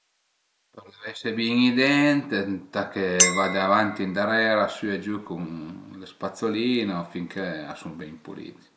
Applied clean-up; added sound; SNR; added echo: none; Chink, clink; 2 dB; none.